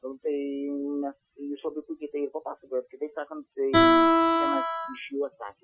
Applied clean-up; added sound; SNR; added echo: classical method Wiener filter.